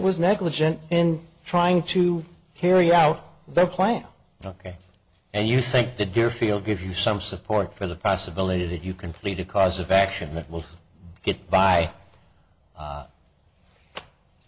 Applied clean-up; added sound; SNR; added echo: none; none; none; none.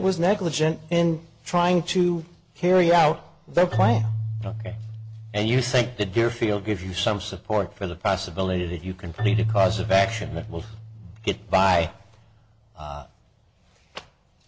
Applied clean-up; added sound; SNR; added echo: none; Keyboard (musical); 8 dB; none.